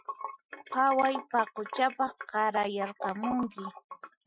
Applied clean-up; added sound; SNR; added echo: classical method Wiener filter.